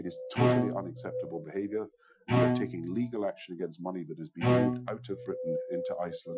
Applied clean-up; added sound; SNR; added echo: classical method Wiener filter.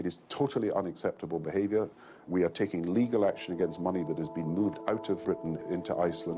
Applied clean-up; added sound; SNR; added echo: none; none; none; none.